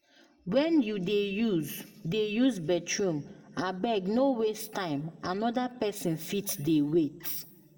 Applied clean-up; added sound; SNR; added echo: none; none; none; reverberation time 0.8 s.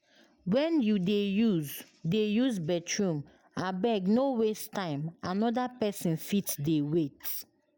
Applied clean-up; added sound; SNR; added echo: none; none; none; none.